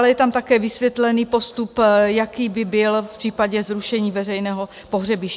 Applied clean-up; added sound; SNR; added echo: none; none; none; none.